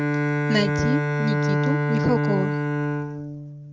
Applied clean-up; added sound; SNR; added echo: neural mask model RNNoise.